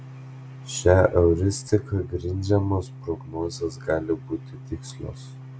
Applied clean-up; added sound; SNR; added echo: none; Organ; 15 dB; none.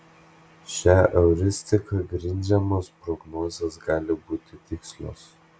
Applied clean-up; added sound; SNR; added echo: none; none; none; none.